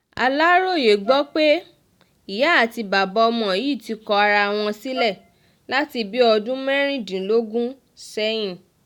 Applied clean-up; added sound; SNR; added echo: none; Wind instrument, woodwind instrument; 14 dB; none.